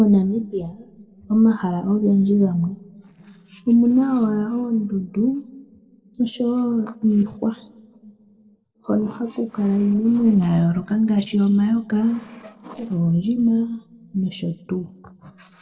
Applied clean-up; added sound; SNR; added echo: neural separator model SepFormer DNS4.